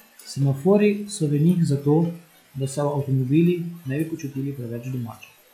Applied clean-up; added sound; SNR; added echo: classical method log-MMSE.